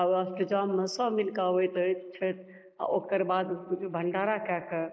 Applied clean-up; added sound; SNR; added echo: neural mask model Resemble Enhance denoiser.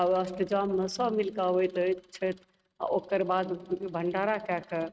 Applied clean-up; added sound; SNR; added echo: neural mask model RNNoise.